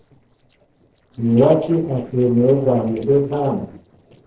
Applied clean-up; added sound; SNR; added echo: neural separator model SepFormer DNS4.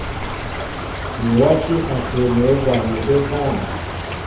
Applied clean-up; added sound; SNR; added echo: none; Stream / Trickle, dribble; 6 dB; reverberation time 0.7 s.